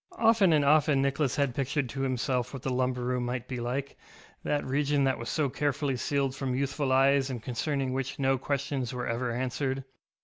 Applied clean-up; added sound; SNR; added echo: none; none; none; none.